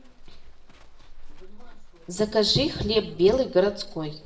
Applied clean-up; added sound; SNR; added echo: none; Livestock, farm animals, working animals; 15 dB; reverberation time 0.6 s.